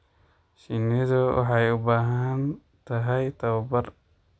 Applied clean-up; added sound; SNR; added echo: none; none; none; none.